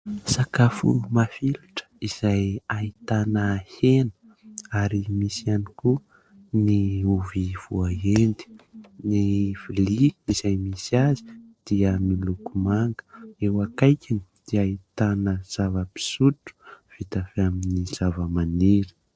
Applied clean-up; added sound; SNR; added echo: neural separator model SepFormer DNS4.